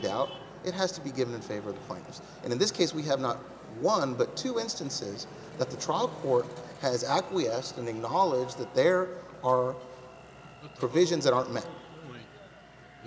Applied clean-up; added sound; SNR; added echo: none; Traffic noise, roadway noise; 17 dB; none.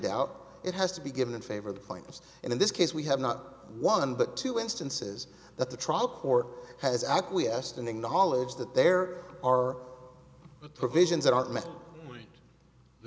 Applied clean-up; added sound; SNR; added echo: none; none; none; none.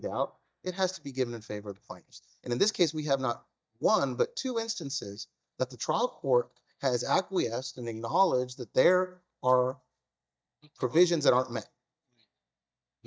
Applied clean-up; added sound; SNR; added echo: neural mask model DeepFilterNet 3.